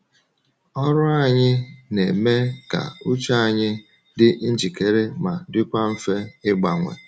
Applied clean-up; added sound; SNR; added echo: none; none; none; none.